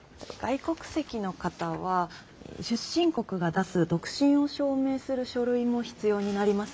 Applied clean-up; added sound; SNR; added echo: none; none; none; none.